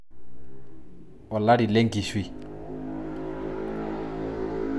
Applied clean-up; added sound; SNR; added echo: none; none; none; none.